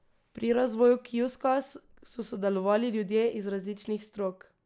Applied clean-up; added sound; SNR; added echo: none; none; none; none.